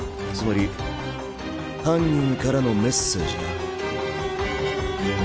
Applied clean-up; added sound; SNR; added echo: none; none; none; none.